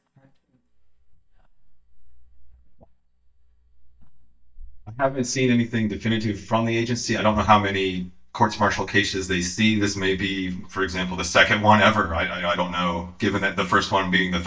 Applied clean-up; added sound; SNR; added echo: neural mask model DeepFilterNet 3.